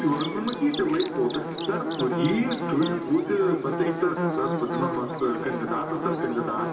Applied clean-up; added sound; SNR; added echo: none; Buzz / Bird; 4 dB; reverberation time 1.5 s.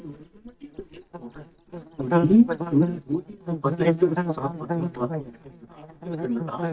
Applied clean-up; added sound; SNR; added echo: neural mask model DeepFilterNet 3.